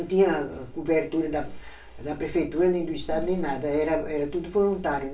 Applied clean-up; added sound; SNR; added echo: none; none; none; reverberation time 0.3 s.